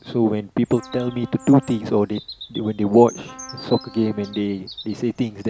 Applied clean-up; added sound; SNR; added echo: none; Trumpet + Bird vocalization, bird call, bird song; 20 dB; none.